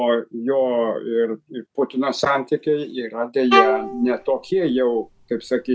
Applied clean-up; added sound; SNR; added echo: none; Bowed string instrument; 2 dB; none.